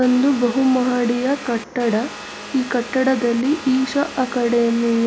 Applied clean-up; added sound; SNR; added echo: none; Vehicle; 15 dB; none.